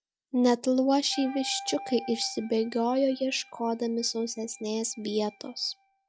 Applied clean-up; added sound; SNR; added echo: classical method log-MMSE.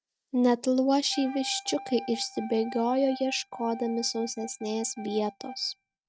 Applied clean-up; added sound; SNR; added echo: neural mask model RNNoise.